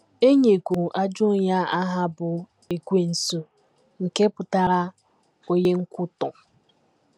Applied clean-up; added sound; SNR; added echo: none; none; none; none.